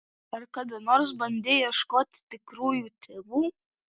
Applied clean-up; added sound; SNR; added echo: none; none; none; none.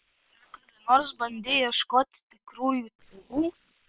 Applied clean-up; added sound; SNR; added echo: neural separator model SepFormer WHAM!.